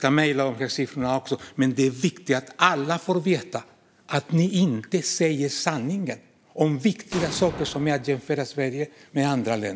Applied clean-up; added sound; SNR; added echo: none; Explosion; 14 dB; none.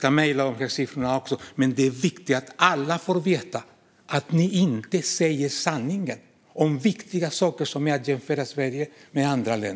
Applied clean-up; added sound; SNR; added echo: none; none; none; none.